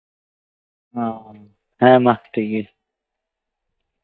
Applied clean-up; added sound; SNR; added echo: neural mask model DeepFilterNet 3.